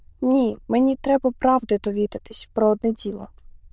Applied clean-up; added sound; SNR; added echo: neural diffusion model UNIVERSE++.